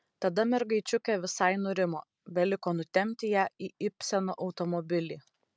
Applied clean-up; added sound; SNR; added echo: none; none; none; none.